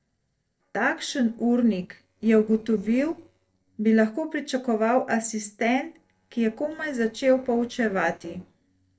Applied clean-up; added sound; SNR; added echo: neural separator model SepFormer DNS4.